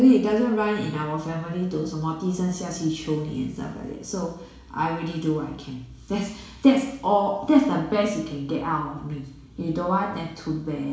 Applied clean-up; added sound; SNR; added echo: none; none; none; reverberation time 0.7 s.